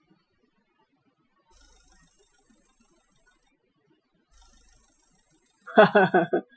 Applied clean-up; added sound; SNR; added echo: classical method Wiener filter.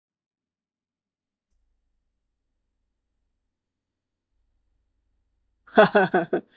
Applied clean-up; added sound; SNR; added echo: neural mask model DeepFilterNet 3.